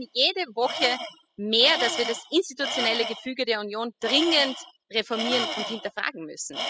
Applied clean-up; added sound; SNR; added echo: classical method spectral subtraction.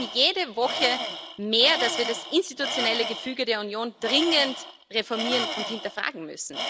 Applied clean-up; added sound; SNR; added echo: none; Tools; 6 dB; none.